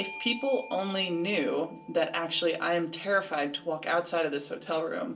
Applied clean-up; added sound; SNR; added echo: none; Bell / Doorbell; 18 dB; reverberation time 0.2 s.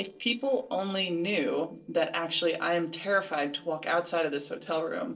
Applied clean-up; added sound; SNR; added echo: neural separator model SepFormer DNS4.